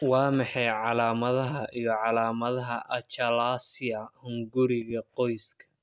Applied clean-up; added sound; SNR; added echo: none; none; none; none.